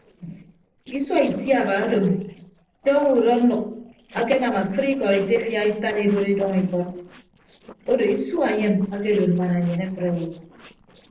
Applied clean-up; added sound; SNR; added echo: neural separator model SepFormer DNS4.